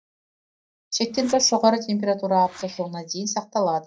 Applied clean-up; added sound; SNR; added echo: neural mask model DeepFilterNet 3.